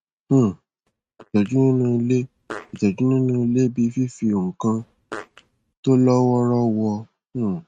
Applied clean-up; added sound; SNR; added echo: neural mask model RNNoise.